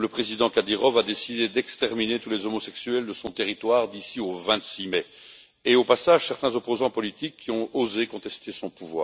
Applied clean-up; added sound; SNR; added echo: none; none; none; none.